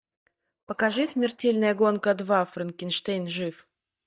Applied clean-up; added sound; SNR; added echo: neural mask model DeepFilterNet 3.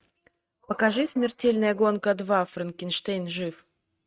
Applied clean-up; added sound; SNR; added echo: neural mask model RNNoise.